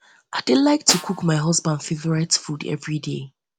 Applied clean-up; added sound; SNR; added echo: none; Snare drum; 12 dB; none.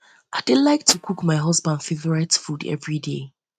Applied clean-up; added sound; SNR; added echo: neural mask model RNNoise.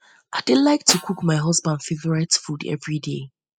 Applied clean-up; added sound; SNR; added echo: classical method spectral subtraction.